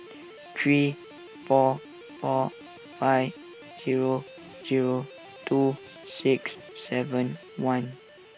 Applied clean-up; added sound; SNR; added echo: none; Guitar; 18 dB; none.